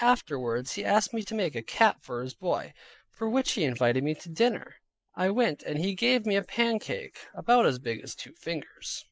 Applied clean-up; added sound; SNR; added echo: neural mask model Resemble Enhance denoiser.